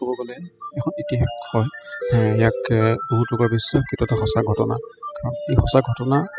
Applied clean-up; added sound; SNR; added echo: classical method spectral subtraction.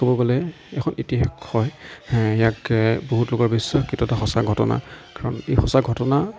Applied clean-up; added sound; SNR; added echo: none; none; none; none.